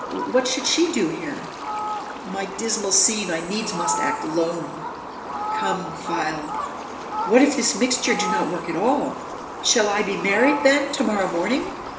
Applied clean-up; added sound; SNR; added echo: none; Fowl; 7 dB; reverberation time 1.7 s.